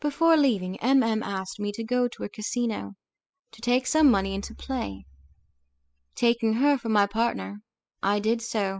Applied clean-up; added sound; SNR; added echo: classical method spectral subtraction.